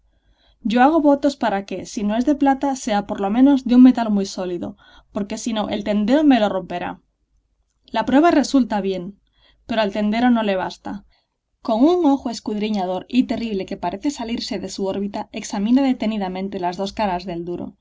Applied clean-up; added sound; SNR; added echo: none; none; none; none.